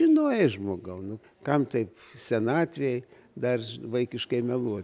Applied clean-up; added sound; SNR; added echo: none; none; none; none.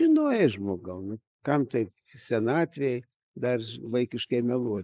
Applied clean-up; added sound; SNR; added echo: neural mask model Resemble Enhance denoiser.